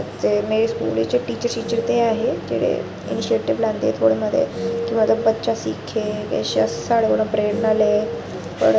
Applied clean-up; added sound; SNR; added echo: none; none; none; none.